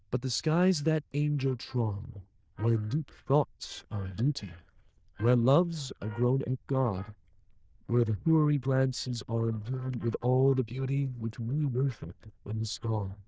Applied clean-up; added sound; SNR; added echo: neural diffusion model UNIVERSE++.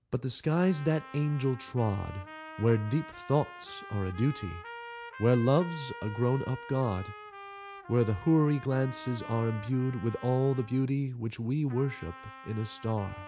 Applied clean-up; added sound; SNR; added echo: none; Trumpet; 16 dB; none.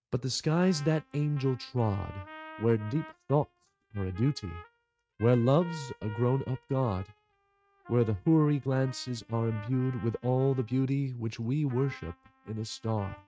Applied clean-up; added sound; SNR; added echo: neural mask model RNNoise.